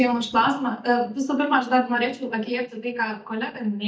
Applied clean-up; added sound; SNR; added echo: neural mask model DeepFilterNet 3.